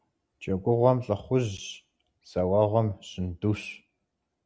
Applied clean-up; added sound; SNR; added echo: none; none; none; none.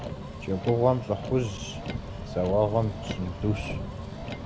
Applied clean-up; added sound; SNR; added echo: none; Motor vehicle (road); 6 dB; none.